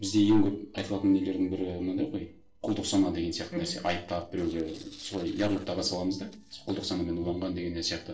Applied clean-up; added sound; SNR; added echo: neural separator model SepFormer DNS4.